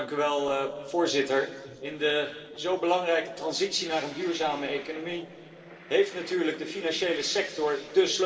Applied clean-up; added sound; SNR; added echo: neural separator model SepFormer DNS4.